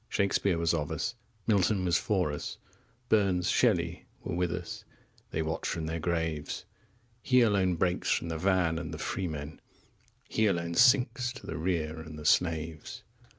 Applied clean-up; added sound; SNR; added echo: none; none; none; none.